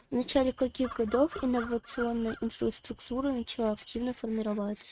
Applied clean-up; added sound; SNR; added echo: neural mask model RNNoise.